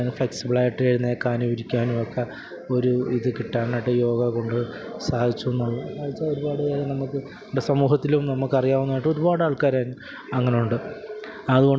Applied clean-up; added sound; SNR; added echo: none; none; none; none.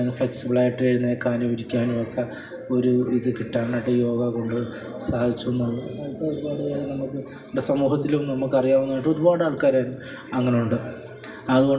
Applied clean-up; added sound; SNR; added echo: none; none; none; reverberation time 1.7 s.